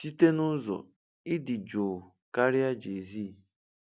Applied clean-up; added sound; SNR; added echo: none; none; none; none.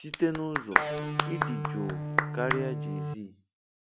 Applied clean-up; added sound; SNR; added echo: none; Clapping + Electric guitar; -4 dB; none.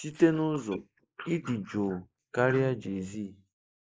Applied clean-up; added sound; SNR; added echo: neural mask model Resemble Enhance denoiser.